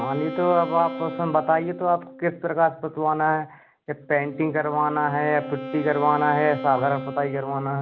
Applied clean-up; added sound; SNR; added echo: none; Wind instrument, woodwind instrument; 11 dB; none.